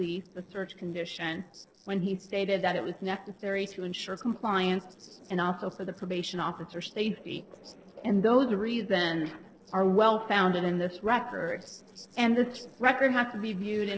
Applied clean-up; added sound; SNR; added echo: neural separator model SepFormer DNS4.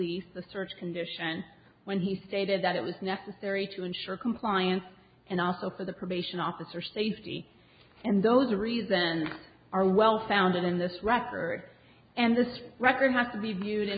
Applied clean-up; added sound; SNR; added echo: none; none; none; none.